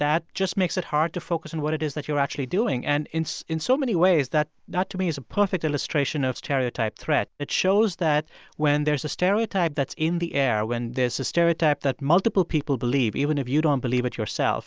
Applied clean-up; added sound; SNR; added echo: none; none; none; none.